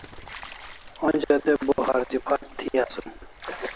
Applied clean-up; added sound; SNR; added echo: none; Stream; 14 dB; none.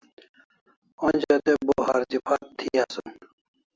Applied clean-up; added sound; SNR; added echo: none; none; none; none.